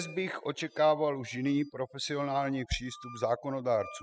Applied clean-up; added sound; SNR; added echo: classical method spectral subtraction.